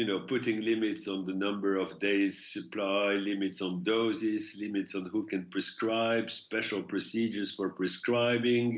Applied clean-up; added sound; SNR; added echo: none; none; none; none.